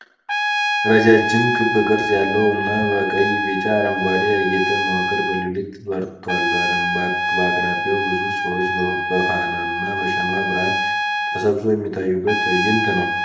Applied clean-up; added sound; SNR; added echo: none; Trumpet; 1 dB; reverberation time 0.6 s.